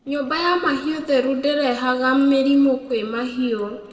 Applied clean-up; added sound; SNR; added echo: neural separator model SepFormer DNS4.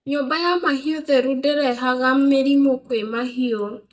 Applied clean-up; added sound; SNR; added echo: neural mask model DeepFilterNet 3.